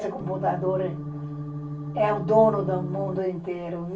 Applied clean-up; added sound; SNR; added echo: none; Organ; 7 dB; reverberation time 0.2 s.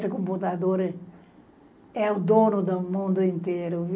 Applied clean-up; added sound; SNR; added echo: none; none; none; none.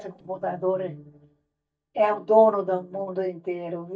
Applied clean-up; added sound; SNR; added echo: neural mask model DeepFilterNet 3.